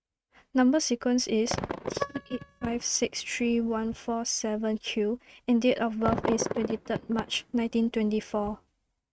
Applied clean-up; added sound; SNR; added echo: neural mask model RNNoise.